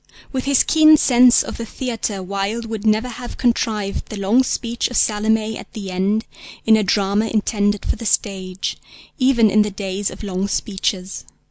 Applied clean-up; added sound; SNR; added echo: none; none; none; none.